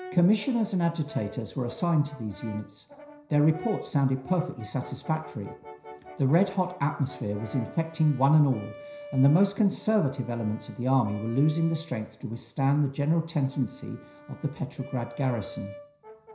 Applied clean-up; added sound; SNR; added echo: none; Brass instrument; 18 dB; reverberation time 0.5 s.